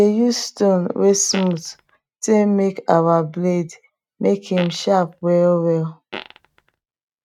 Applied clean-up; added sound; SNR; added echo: neural mask model RNNoise.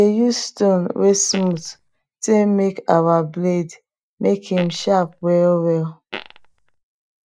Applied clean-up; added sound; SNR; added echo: neural mask model DeepFilterNet 3.